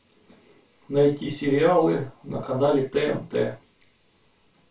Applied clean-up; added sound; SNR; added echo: none; none; none; reverberation time 0.2 s.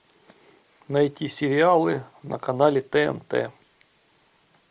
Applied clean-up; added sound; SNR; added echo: none; none; none; none.